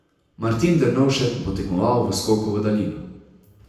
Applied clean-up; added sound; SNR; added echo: none; none; none; reverberation time 0.9 s.